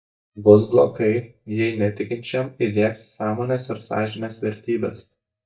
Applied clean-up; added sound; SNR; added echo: neural mask model DeepFilterNet 3.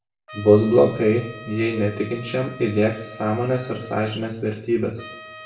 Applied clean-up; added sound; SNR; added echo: none; Trumpet; 19 dB; reverberation time 0.7 s.